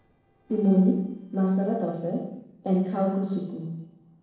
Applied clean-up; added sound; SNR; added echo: neural separator model SepFormer DNS4.